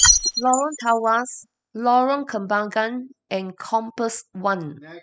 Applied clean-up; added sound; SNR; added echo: classical method spectral subtraction.